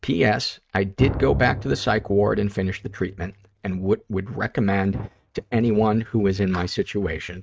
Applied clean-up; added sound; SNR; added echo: neural mask model RNNoise.